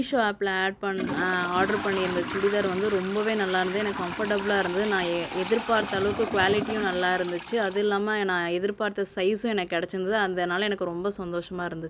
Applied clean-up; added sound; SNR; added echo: none; Trickle, dribble / Toilet flush; 10 dB; none.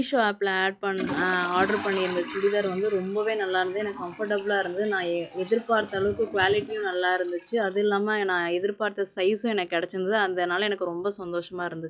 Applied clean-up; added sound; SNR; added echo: classical method log-MMSE.